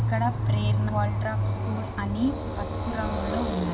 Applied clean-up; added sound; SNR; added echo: none; Motorcycle; -3 dB; reverberation time 2.4 s.